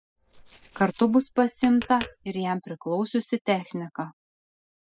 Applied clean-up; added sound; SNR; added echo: classical method spectral subtraction.